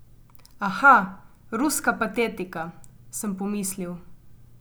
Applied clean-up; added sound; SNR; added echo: none; none; none; none.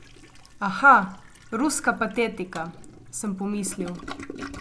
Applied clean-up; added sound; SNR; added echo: none; Toilet flush; 17 dB; none.